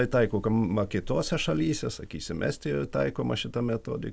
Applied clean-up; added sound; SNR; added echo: none; none; none; none.